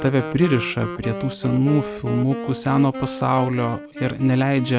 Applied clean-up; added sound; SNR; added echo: none; Wind instrument, woodwind instrument; 10 dB; none.